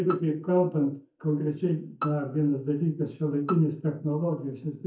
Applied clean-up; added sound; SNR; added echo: neural mask model DeepFilterNet 3.